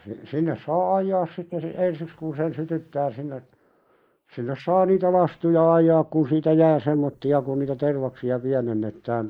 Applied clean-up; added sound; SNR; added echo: neural mask model Resemble Enhance denoiser.